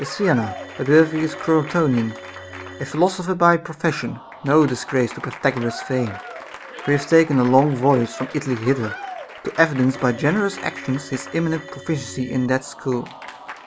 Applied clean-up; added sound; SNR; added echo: none; Organ + Applause / Crowd; 15 dB; none.